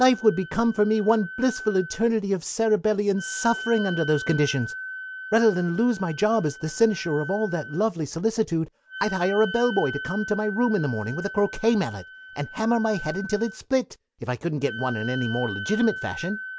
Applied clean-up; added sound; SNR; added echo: none; Wind instrument, woodwind instrument; 12 dB; none.